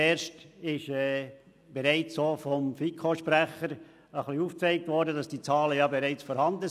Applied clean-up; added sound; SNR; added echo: none; none; none; none.